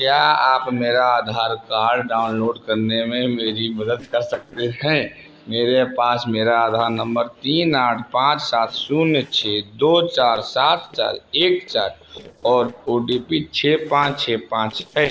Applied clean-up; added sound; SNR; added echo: neural separator model SepFormer DNS4.